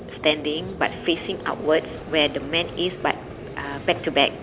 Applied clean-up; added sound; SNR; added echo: none; Vehicle; 11 dB; none.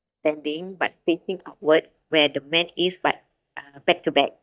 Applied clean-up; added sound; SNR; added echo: neural mask model DeepFilterNet 3.